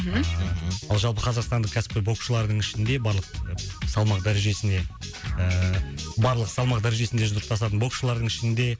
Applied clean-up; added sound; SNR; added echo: none; none; none; none.